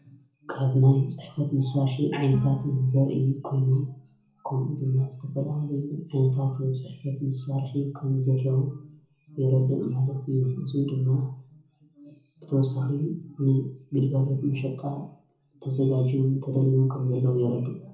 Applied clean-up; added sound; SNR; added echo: none; Bowed string instrument; 18 dB; reverberation time 0.6 s.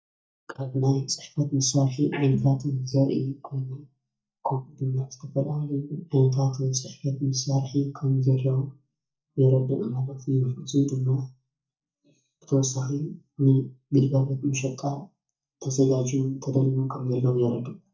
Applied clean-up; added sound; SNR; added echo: neural mask model DeepFilterNet 3.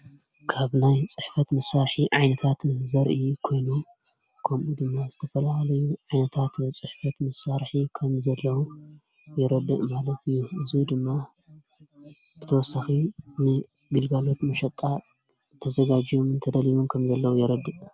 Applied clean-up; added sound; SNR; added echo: none; none; none; none.